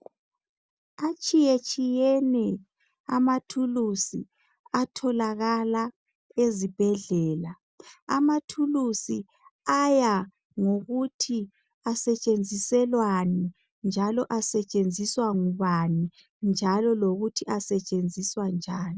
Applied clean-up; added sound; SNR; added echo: none; none; none; none.